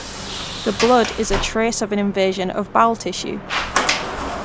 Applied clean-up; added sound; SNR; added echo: none; Sliding door; 5 dB; none.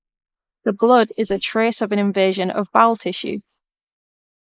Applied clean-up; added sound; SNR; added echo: neural mask model Resemble Enhance denoiser.